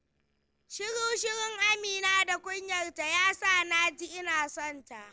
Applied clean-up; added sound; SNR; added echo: neural separator model SepFormer DNS4.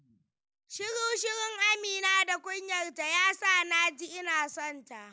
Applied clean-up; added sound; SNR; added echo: none; none; none; none.